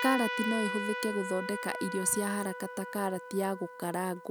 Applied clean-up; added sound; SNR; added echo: none; Trumpet; 6 dB; none.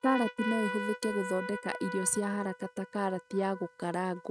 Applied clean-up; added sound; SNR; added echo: neural mask model RNNoise.